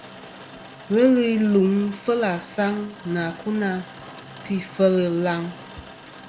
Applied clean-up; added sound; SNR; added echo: none; Rain; 18 dB; none.